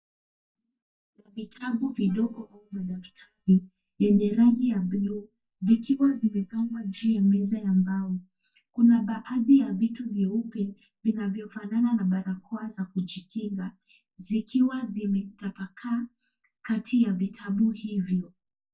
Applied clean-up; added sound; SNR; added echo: neural mask model DeepFilterNet 3.